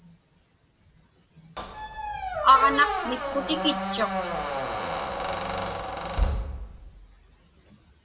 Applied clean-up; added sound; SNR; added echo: none; Squeak; 2 dB; none.